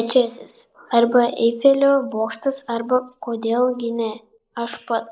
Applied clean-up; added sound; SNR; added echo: neural mask model Resemble Enhance denoiser.